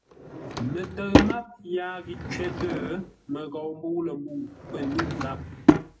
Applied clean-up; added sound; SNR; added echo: none; Drawer open or close / Wood; -4 dB; reverberation time 0.2 s.